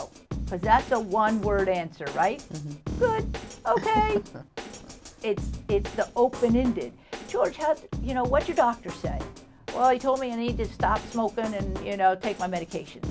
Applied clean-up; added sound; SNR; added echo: none; Drum kit; 9 dB; none.